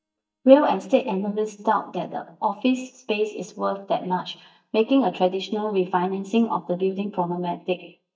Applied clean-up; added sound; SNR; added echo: neural mask model DeepFilterNet 3.